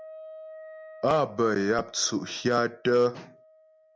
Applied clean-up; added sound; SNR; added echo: none; Wind instrument, woodwind instrument; 20 dB; none.